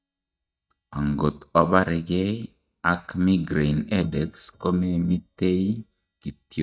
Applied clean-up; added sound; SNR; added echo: neural mask model DeepFilterNet 3.